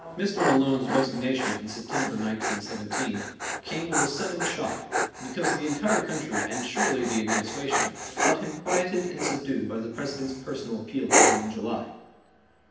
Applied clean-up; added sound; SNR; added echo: none; Dog; -1 dB; reverberation time 0.9 s.